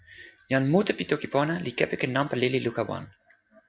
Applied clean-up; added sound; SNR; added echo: none; none; none; none.